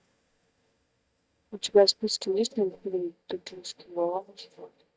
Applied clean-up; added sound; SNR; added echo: neural mask model DeepFilterNet 3.